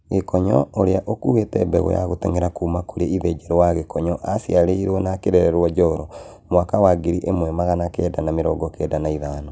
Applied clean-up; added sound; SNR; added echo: none; none; none; none.